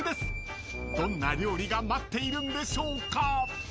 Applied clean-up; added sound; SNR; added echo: none; none; none; none.